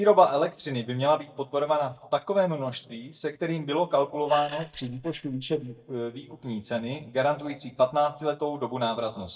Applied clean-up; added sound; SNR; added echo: neural mask model DeepFilterNet 3.